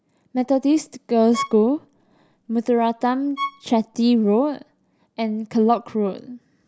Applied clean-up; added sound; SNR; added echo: none; Bowed string instrument; 13 dB; none.